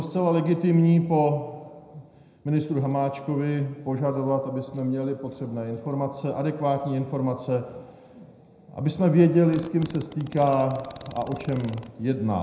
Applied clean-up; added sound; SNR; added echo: none; Fart; 18 dB; reverberation time 0.6 s.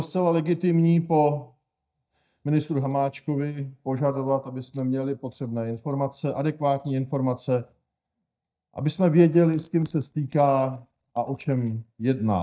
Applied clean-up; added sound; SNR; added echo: neural mask model DeepFilterNet 3.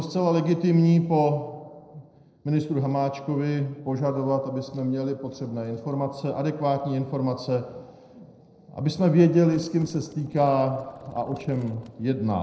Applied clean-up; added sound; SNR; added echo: neural separator model SepFormer DNS4.